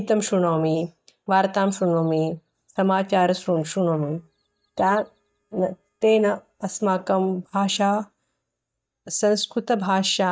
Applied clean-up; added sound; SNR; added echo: neural mask model DeepFilterNet 3.